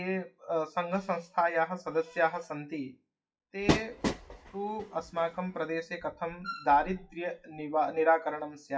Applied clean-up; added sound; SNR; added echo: classical method WPE with log-MMSE.